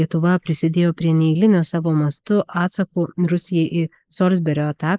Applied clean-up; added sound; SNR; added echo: neural mask model Resemble Enhance denoiser.